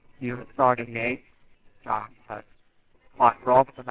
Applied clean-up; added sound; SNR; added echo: neural separator model SepFormer WHAMR!.